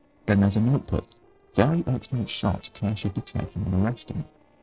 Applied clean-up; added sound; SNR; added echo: neural separator model SepFormer DNS4.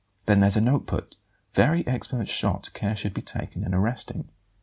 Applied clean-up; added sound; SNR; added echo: none; none; none; none.